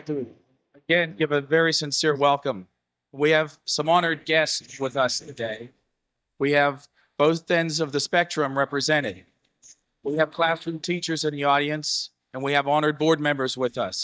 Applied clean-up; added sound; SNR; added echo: neural mask model DeepFilterNet 3.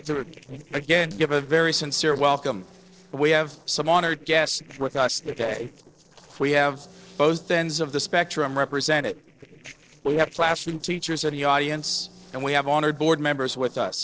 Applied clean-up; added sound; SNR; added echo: neural separator model SepFormer DNS4.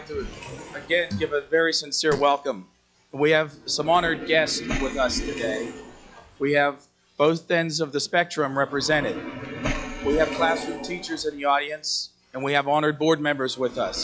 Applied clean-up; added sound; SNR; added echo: classical method log-MMSE.